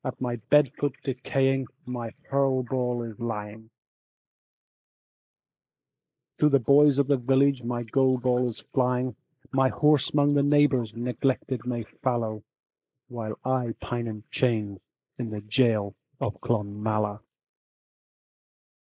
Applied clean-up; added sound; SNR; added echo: neural mask model Resemble Enhance denoiser.